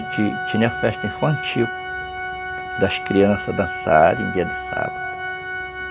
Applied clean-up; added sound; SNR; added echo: none; Organ; 6 dB; none.